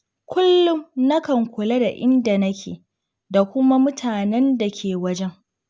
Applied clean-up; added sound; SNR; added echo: none; none; none; none.